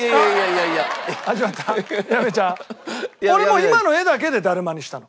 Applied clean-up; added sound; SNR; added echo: none; none; none; none.